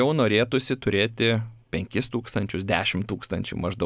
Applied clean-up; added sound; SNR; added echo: none; none; none; none.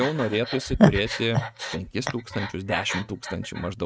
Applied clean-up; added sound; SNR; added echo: neural mask model RNNoise.